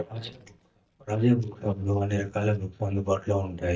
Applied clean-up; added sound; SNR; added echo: neural mask model DeepFilterNet 3.